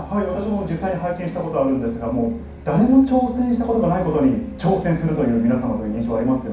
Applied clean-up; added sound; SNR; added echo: none; Truck; 18 dB; reverberation time 0.6 s.